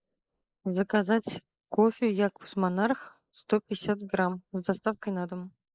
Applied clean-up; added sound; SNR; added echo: neural mask model Resemble Enhance denoiser.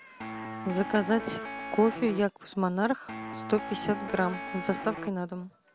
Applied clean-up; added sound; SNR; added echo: none; Guitar; 7 dB; none.